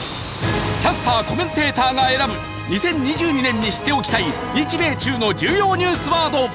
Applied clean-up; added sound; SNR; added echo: none; none; none; none.